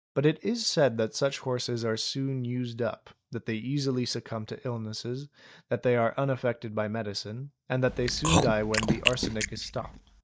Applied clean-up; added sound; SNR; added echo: neural mask model DeepFilterNet 3.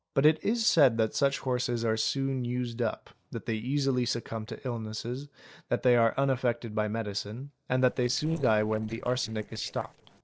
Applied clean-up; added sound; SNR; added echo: neural separator model SepFormer DNS4.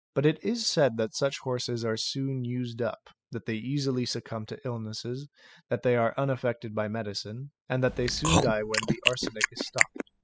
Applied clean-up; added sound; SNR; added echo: classical method spectral subtraction.